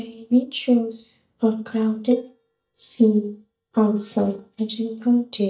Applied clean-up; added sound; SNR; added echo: neural mask model DeepFilterNet 3.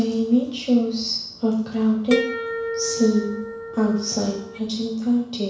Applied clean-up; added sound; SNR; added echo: none; Harp; 7 dB; reverberation time 0.7 s.